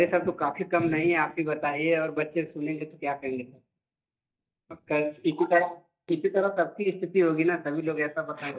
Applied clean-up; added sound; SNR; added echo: neural mask model DeepFilterNet 3.